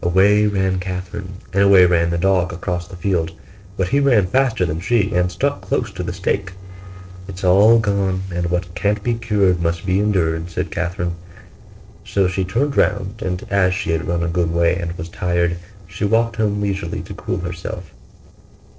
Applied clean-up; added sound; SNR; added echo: neural separator model SepFormer DNS4.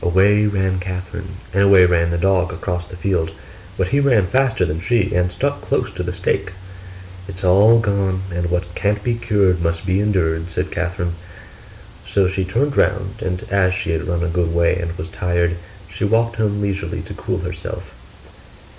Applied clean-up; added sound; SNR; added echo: none; none; none; none.